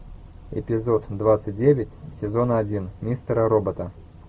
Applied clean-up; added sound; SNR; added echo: none; none; none; none.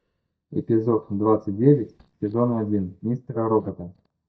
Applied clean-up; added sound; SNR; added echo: neural mask model DeepFilterNet 3.